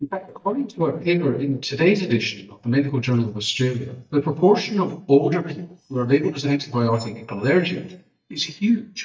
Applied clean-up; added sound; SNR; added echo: neural mask model DeepFilterNet 3.